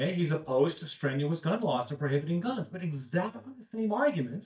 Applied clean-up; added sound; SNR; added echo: neural mask model DeepFilterNet 3.